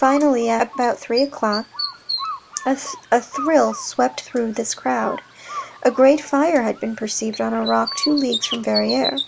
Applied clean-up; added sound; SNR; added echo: none; Bird; 11 dB; none.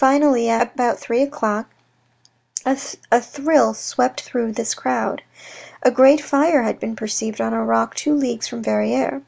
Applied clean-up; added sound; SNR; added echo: none; none; none; none.